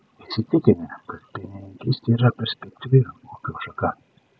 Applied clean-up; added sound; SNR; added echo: none; none; none; none.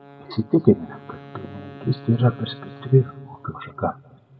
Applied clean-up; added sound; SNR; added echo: none; Wind instrument, woodwind instrument; 19 dB; reverberation time 1.1 s.